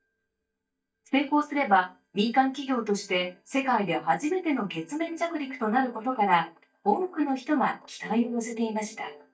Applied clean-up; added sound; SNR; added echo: neural mask model DeepFilterNet 3.